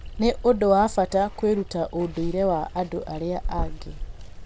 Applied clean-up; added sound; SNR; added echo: none; Water; 9 dB; none.